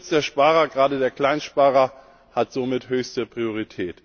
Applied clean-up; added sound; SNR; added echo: none; none; none; none.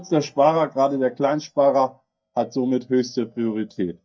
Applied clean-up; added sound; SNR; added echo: neural mask model DeepFilterNet 3.